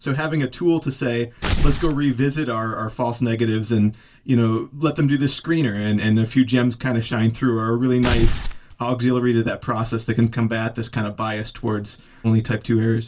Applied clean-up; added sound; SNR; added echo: none; Tearing; -1 dB; reverberation time 0.2 s.